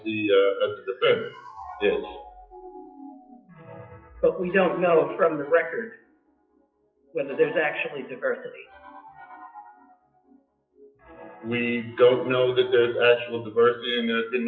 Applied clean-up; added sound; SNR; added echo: classical method WPE with log-MMSE.